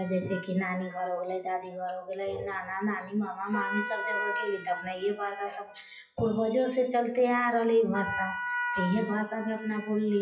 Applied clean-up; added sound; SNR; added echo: classical method WPE with log-MMSE.